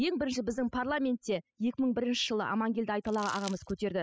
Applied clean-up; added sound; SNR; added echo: classical method spectral subtraction.